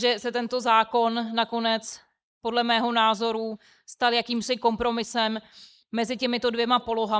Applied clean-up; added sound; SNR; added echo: neural mask model Resemble Enhance denoiser.